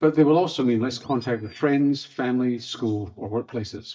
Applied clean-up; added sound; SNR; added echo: neural mask model DeepFilterNet 3.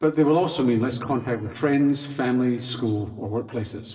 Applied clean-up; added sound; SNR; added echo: neural separator model SepFormer DNS4.